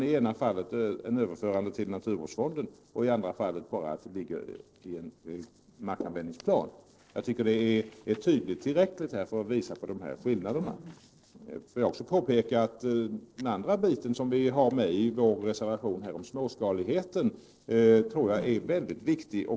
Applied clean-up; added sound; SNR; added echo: neural separator model SepFormer DNS4.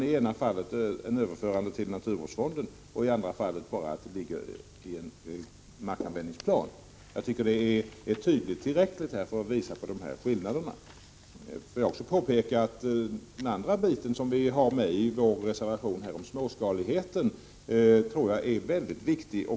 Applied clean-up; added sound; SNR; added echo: none; none; none; none.